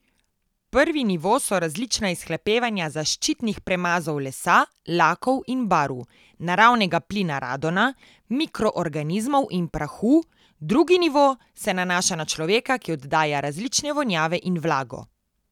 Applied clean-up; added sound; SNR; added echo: none; none; none; none.